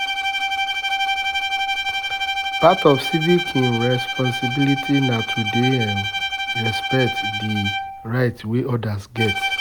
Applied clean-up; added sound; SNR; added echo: none; Bowed string instrument; 2 dB; none.